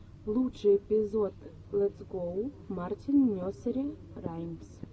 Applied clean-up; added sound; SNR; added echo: none; none; none; none.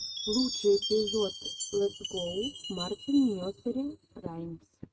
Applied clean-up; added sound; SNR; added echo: neural mask model RNNoise.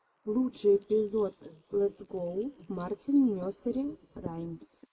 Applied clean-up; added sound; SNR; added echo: neural mask model Resemble Enhance denoiser.